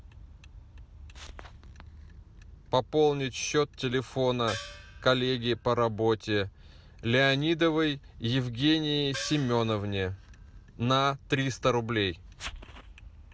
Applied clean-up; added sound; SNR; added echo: none; Gong; 15 dB; none.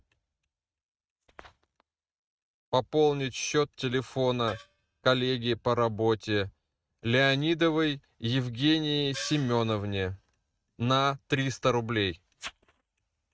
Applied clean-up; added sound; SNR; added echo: neural mask model RNNoise.